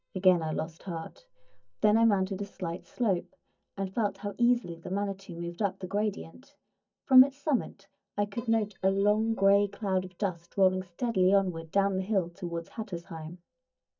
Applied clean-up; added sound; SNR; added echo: neural mask model DeepFilterNet 3.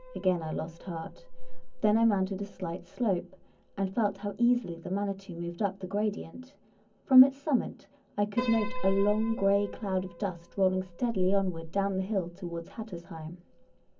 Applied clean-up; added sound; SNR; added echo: none; Piano; 7 dB; reverberation time 0.3 s.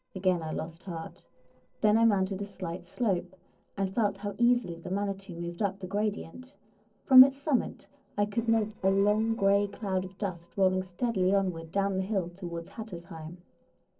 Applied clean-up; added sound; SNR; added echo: neural separator model SepFormer DNS4.